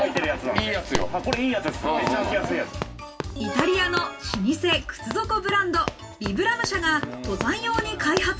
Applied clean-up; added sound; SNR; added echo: none; Run; 9 dB; reverberation time 0.2 s.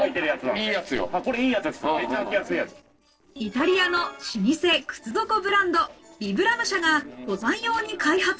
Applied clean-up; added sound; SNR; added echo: neural separator model SepFormer DNS4.